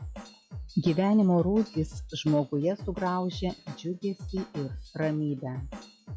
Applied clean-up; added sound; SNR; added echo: classical method log-MMSE.